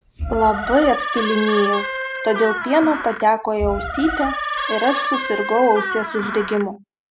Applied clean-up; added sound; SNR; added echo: none; Door; 5 dB; none.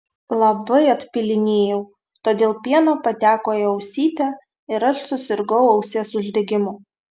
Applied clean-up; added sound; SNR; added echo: none; none; none; none.